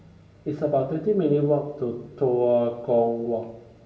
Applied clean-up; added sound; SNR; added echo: none; none; none; reverberation time 0.8 s.